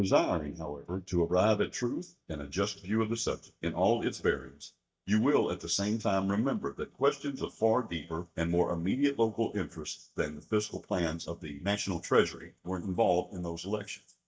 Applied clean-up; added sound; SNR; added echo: neural mask model DeepFilterNet 3.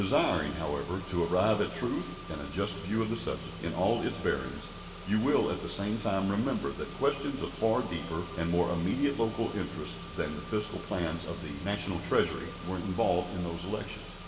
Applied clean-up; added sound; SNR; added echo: none; Engine / Car; 11 dB; reverberation time 1.3 s.